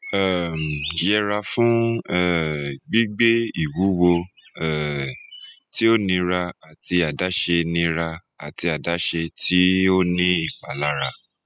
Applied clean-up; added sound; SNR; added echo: classical method spectral subtraction.